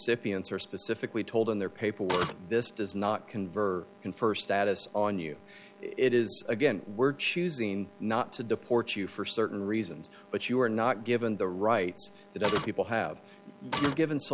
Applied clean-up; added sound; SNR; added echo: none; Printer; 2 dB; none.